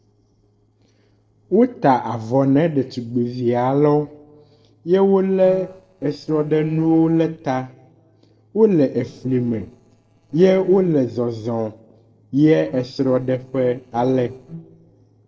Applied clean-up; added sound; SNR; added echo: neural separator model SepFormer DNS4.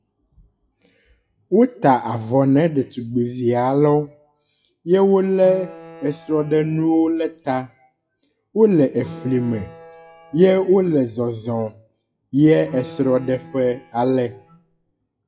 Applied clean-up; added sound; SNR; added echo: classical method WPE with log-MMSE.